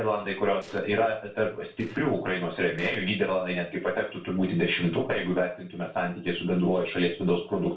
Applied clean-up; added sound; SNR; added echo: neural separator model SepFormer DNS4.